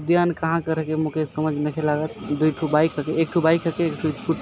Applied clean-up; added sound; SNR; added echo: none; none; none; none.